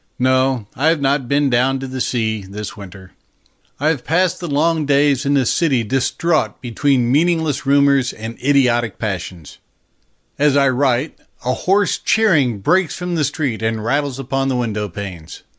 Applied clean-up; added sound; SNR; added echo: none; none; none; none.